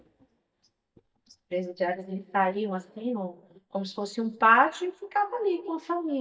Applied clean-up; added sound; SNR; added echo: neural mask model DeepFilterNet 3.